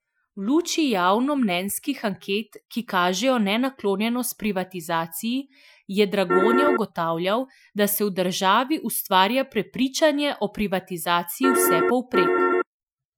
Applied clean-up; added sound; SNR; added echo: classical method Wiener filter.